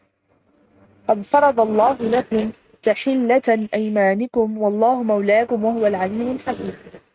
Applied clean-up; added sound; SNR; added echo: neural mask model RNNoise.